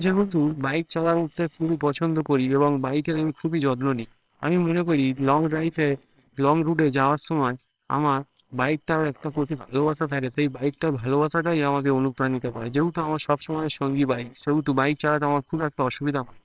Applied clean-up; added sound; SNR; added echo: neural separator model SepFormer WHAMR!.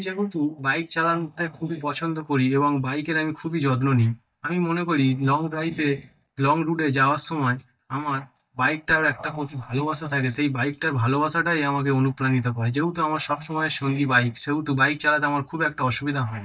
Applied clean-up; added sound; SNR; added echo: neural mask model DeepFilterNet 3.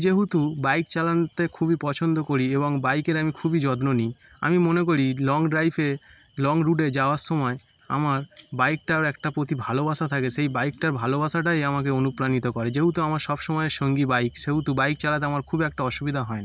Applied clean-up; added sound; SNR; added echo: none; none; none; none.